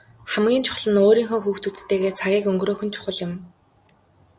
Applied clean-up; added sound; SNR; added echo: none; none; none; none.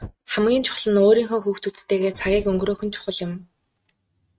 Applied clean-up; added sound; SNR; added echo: neural mask model RNNoise.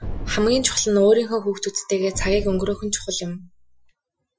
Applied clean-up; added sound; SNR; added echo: classical method Wiener filter.